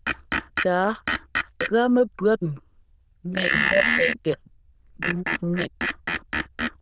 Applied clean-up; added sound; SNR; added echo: neural diffusion model UNIVERSE++.